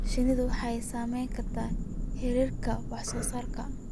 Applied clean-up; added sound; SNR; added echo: none; Thunder; -1 dB; none.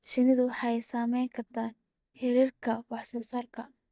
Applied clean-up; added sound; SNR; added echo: neural mask model DeepFilterNet 3.